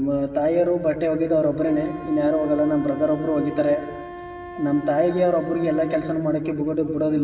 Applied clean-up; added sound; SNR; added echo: none; Wind instrument, woodwind instrument; 16 dB; reverberation time 2.4 s.